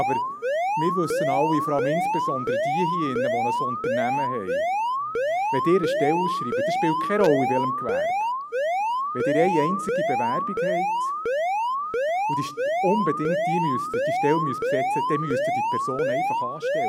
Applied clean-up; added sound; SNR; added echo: none; Alarm; -3 dB; none.